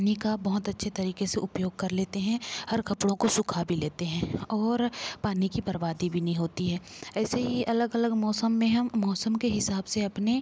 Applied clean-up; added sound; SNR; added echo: none; none; none; none.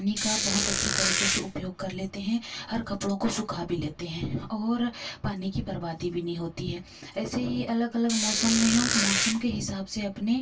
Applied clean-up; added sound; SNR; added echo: none; Squeak; -2 dB; reverberation time 0.1 s.